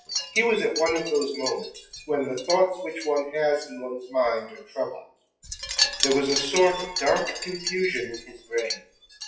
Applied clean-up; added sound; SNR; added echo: classical method WPE with log-MMSE.